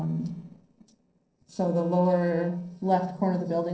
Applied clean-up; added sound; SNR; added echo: neural separator model SepFormer DNS4.